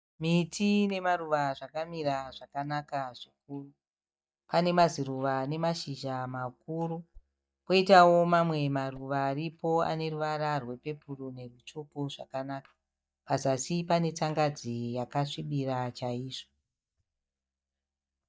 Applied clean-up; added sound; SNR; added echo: neural mask model DeepFilterNet 3.